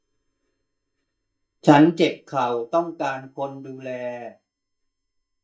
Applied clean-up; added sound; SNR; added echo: neural mask model DeepFilterNet 3.